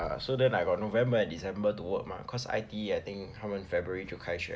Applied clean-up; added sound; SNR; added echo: none; none; none; none.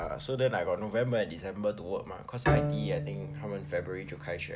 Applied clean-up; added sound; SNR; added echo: none; Bowed string instrument; 3 dB; none.